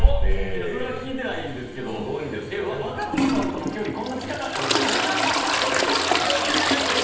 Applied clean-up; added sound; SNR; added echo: none; Trickle, dribble / Toilet flush; -4 dB; reverberation time 0.9 s.